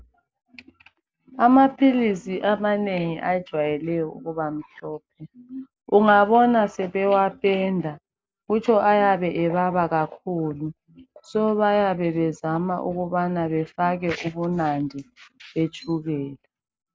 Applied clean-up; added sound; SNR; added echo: none; none; none; none.